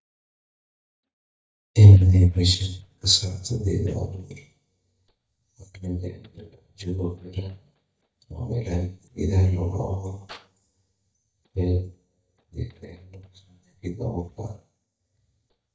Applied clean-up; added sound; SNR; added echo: neural mask model DeepFilterNet 3.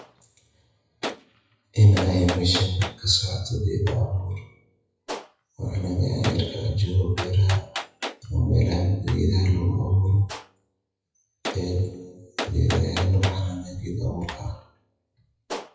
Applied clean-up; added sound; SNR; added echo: classical method WPE with log-MMSE.